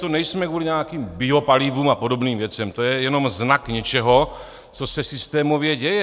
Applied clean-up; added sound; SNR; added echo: none; none; none; none.